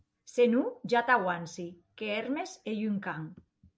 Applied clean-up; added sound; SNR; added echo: none; none; none; none.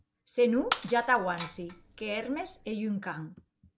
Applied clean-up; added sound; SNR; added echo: none; Shatter; 7 dB; none.